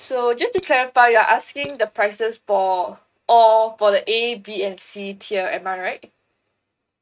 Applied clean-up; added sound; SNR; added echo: neural mask model RNNoise.